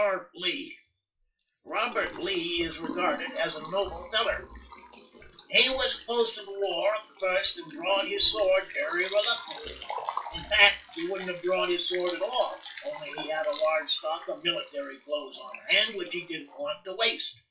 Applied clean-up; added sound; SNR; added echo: classical method WPE with log-MMSE.